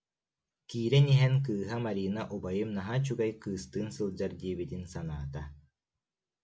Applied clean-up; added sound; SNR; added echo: none; none; none; none.